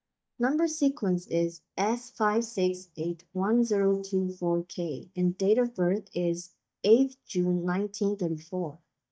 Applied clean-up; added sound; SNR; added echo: neural mask model DeepFilterNet 3.